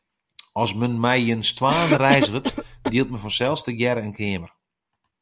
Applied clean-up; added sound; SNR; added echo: none; Cough; 4 dB; none.